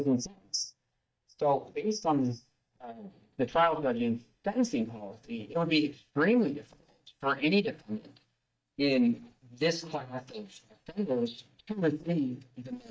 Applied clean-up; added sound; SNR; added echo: neural mask model DeepFilterNet 3.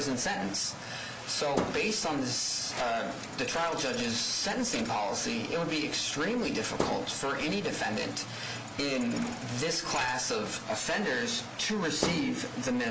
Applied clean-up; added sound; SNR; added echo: none; Thump, thud; 12 dB; none.